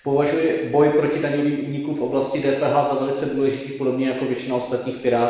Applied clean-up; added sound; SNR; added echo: none; none; none; reverberation time 1.1 s.